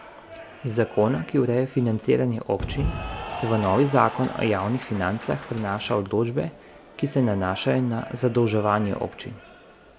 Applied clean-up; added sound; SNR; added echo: none; Applause / Cheering; 13 dB; none.